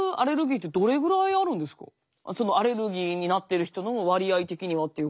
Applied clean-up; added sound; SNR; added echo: none; none; none; none.